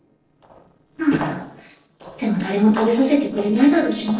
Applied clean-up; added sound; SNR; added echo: neural separator model SepFormer DNS4.